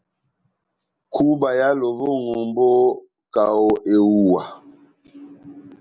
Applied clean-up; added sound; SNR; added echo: none; none; none; none.